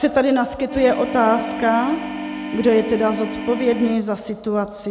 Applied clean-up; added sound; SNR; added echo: none; Organ; 8 dB; none.